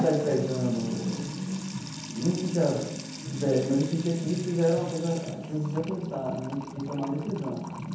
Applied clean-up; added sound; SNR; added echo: none; Trickle, dribble / Water tap, faucet / Music; 7 dB; reverberation time 1.0 s.